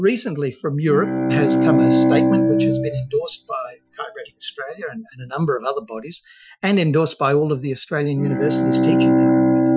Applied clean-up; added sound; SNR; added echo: classical method Wiener filter.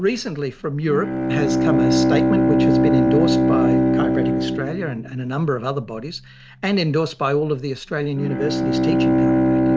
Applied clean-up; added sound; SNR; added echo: none; Bowed string instrument; -4 dB; none.